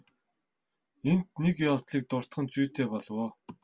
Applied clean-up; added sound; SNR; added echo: none; none; none; none.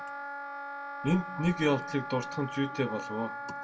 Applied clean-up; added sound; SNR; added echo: none; Wind instrument, woodwind instrument; 7 dB; reverberation time 1.0 s.